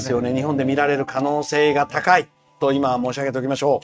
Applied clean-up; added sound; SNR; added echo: neural mask model RNNoise.